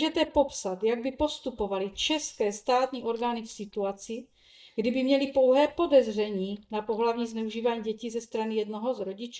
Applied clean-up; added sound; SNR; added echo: neural mask model DeepFilterNet 3.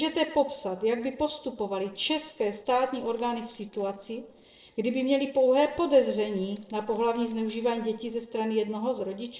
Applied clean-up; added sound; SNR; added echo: neural separator model SepFormer DNS4.